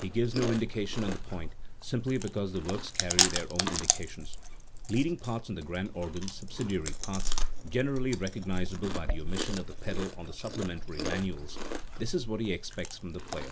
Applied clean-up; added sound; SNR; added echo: none; Chewing, mastication; -2 dB; none.